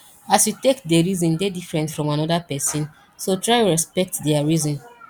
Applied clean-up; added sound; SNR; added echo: none; none; none; none.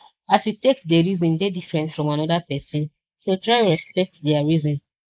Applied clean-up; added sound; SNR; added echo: neural mask model Resemble Enhance denoiser.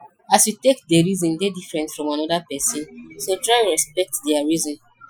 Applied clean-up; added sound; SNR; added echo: classical method Wiener filter.